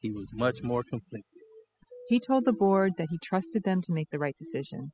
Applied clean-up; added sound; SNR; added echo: classical method spectral subtraction.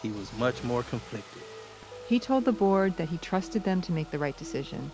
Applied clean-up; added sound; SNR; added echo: none; Engine starting / Car; 18 dB; none.